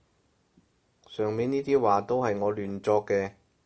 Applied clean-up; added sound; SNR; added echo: none; none; none; none.